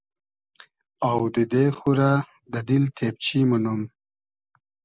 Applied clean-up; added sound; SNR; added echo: none; none; none; none.